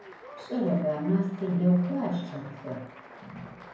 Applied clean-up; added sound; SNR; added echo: none; Applause; 18 dB; reverberation time 0.9 s.